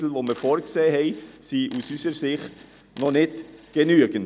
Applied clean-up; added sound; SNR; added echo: none; Coin (dropping); 17 dB; none.